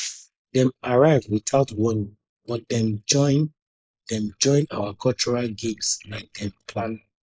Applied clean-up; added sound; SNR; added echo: neural mask model Resemble Enhance denoiser.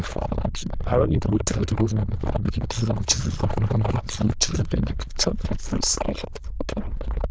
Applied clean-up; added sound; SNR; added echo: neural diffusion model UNIVERSE++.